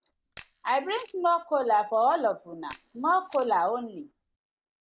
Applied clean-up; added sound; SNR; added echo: none; Camera; 19 dB; none.